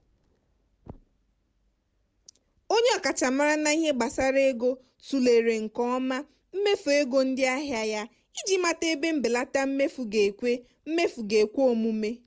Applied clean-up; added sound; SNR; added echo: none; none; none; none.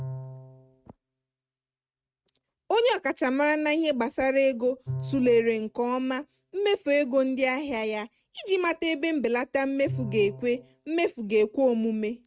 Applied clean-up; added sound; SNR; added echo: neural mask model RNNoise.